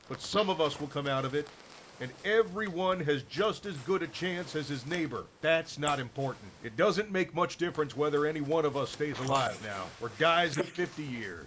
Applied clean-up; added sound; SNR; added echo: neural mask model Resemble Enhance denoiser.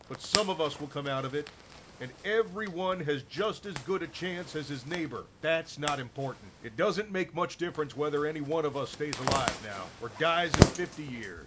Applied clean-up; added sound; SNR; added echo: none; Zipper (clothing); 3 dB; none.